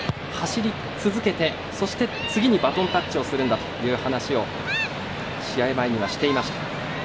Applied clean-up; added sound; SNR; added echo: none; none; none; none.